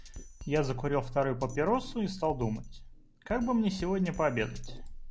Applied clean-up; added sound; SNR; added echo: none; Drum kit; 11 dB; none.